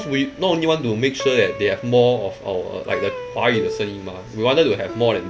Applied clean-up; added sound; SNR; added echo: none; Plucked string instrument; 12 dB; none.